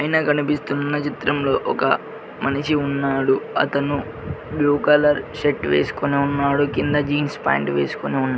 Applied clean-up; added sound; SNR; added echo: none; none; none; none.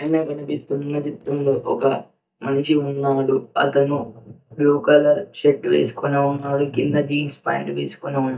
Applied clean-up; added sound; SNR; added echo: neural mask model DeepFilterNet 3.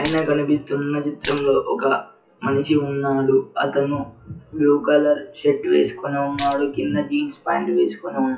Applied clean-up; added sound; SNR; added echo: classical method WPE with log-MMSE.